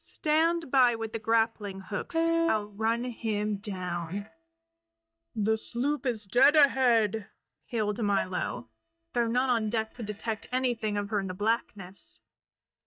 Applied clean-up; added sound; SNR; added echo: neural mask model DeepFilterNet 3.